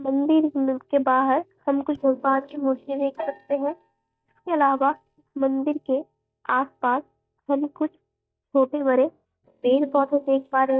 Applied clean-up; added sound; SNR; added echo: neural mask model DeepFilterNet 3.